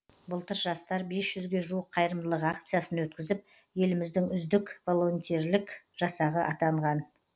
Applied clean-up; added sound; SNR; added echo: none; none; none; none.